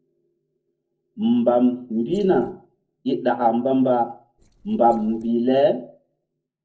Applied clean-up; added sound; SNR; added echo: neural separator model SepFormer DNS4.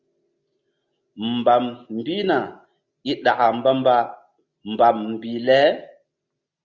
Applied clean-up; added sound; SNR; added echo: none; none; none; none.